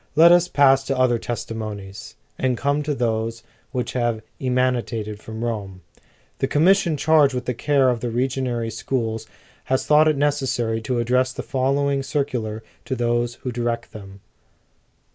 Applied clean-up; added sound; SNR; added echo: none; none; none; none.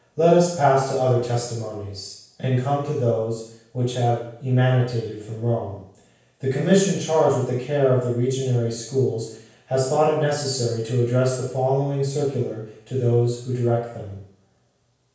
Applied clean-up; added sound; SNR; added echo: none; none; none; reverberation time 0.7 s.